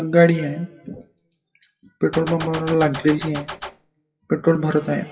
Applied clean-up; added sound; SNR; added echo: classical method WPE with log-MMSE.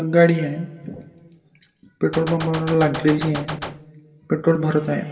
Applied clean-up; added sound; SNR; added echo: none; Gunshot, gunfire; 9 dB; reverberation time 2.2 s.